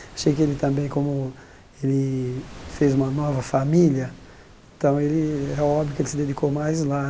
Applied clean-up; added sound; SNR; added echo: none; Waves, surf; 18 dB; none.